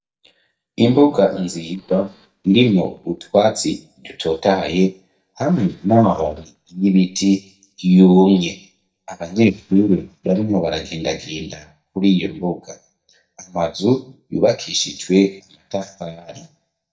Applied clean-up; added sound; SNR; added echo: neural mask model DeepFilterNet 3.